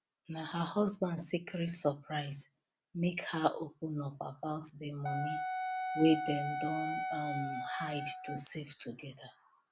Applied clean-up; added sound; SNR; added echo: none; Wind instrument, woodwind instrument; 13 dB; none.